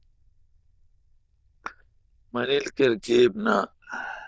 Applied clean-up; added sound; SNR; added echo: neural diffusion model UNIVERSE++.